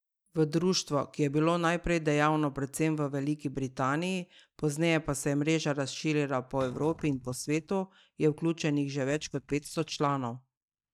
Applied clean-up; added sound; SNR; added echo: neural mask model DeepFilterNet 3.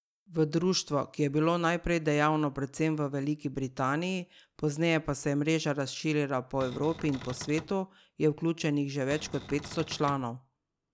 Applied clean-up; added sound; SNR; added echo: none; Cupboard open or close; 15 dB; none.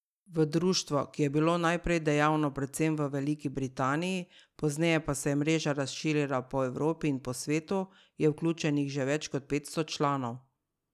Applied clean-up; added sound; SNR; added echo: none; none; none; none.